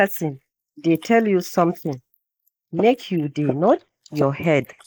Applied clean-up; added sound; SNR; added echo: neural mask model Resemble Enhance denoiser.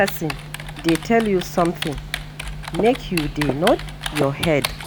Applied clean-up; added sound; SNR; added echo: none; Typing + Tap; 7 dB; none.